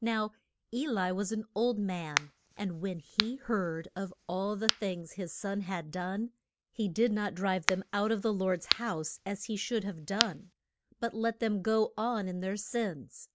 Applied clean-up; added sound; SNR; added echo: none; Crack; 4 dB; none.